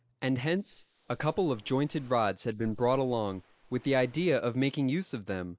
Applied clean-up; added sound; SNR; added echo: neural mask model Resemble Enhance denoiser.